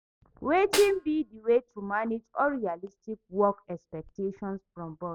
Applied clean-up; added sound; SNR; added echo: none; Snare drum; 10 dB; none.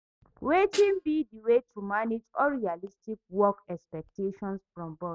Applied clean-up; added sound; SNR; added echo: neural mask model RNNoise.